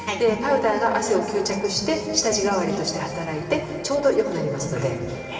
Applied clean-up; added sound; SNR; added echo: none; none; none; reverberation time 2.8 s.